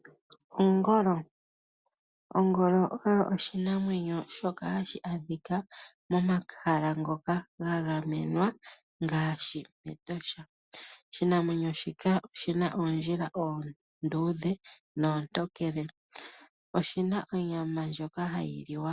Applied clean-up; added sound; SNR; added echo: none; none; none; none.